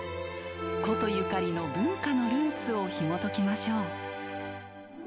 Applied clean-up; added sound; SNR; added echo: none; none; none; none.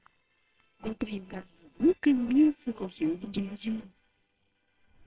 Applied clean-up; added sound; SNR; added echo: neural separator model SepFormer WHAMR!.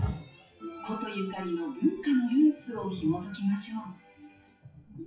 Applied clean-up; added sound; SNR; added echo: classical method WPE with log-MMSE.